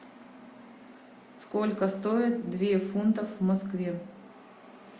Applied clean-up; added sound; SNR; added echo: none; none; none; none.